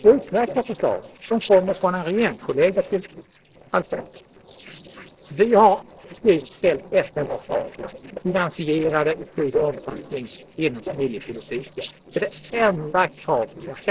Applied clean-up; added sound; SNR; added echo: neural separator model SepFormer DNS4.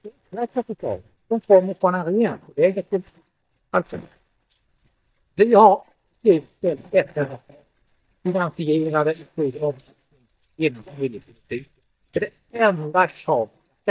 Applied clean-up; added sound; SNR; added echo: neural mask model DeepFilterNet 3.